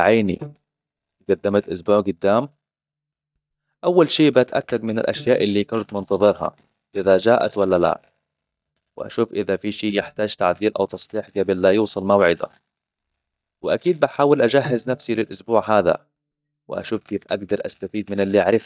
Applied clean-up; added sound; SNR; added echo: neural mask model DeepFilterNet 3.